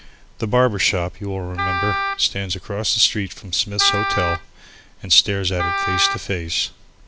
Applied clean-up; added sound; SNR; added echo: none; Wind instrument, woodwind instrument; 3 dB; none.